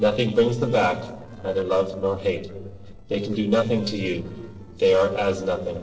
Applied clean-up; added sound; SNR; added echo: neural separator model SepFormer DNS4.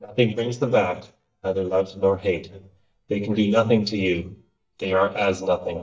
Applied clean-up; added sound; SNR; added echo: neural mask model DeepFilterNet 3.